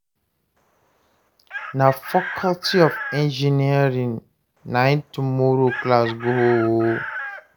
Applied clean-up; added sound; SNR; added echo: none; Chicken, rooster; 13 dB; none.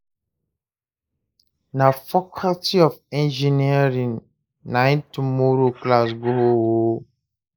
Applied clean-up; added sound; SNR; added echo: neural mask model Resemble Enhance denoiser.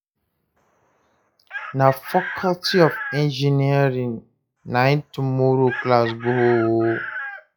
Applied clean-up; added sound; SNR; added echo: classical method log-MMSE.